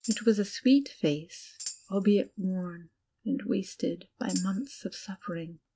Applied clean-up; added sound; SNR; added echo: neural mask model RNNoise.